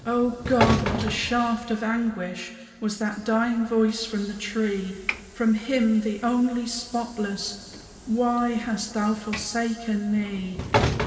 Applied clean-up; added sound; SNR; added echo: none; Sliding door / Train; 7 dB; reverberation time 2.0 s.